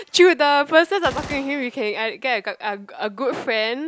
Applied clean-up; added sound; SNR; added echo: none; Gunshot, gunfire; 19 dB; none.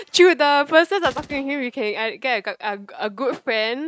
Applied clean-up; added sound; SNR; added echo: neural mask model RNNoise.